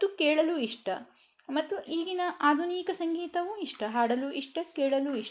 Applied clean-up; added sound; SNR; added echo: neural mask model Resemble Enhance denoiser.